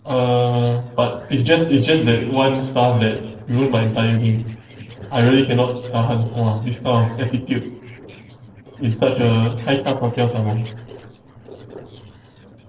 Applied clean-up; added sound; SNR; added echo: neural separator model SepFormer DNS4.